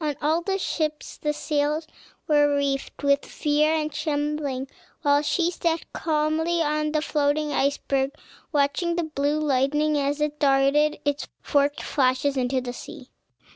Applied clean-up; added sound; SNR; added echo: none; none; none; none.